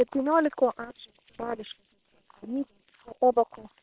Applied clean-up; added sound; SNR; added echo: neural separator model SepFormer WHAM!.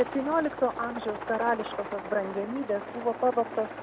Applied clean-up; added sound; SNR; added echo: none; Aircraft; 9 dB; none.